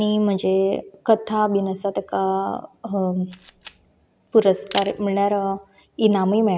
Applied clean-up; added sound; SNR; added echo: none; Camera; 17 dB; none.